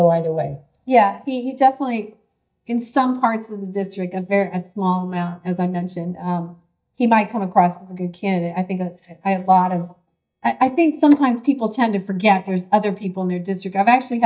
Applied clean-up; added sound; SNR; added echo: neural mask model DeepFilterNet 3.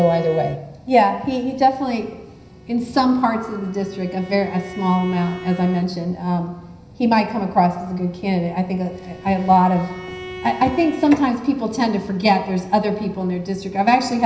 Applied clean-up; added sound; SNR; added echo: none; Bowed string instrument; 19 dB; reverberation time 0.9 s.